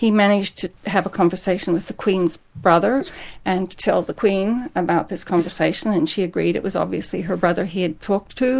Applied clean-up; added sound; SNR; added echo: neural mask model Resemble Enhance denoiser.